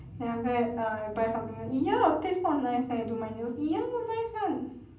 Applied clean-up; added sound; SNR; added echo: none; none; none; reverberation time 0.6 s.